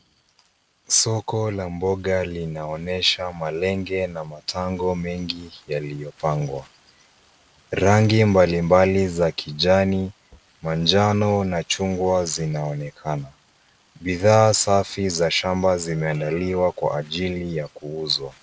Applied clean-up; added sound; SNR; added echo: none; none; none; none.